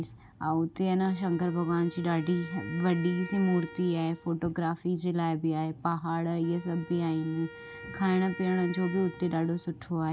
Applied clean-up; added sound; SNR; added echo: none; Wind instrument, woodwind instrument; 18 dB; none.